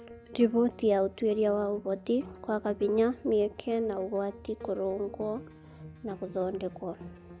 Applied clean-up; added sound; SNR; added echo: none; Piano; 18 dB; none.